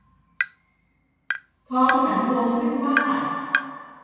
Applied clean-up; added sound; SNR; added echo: none; Tap; 7 dB; reverberation time 2.1 s.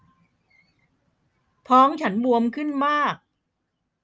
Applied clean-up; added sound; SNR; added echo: none; none; none; none.